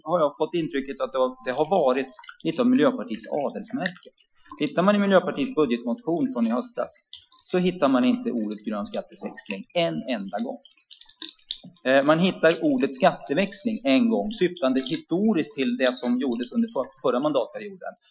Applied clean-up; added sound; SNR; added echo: classical method Wiener filter.